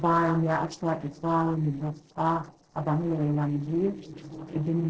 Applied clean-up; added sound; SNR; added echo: neural separator model SepFormer DNS4.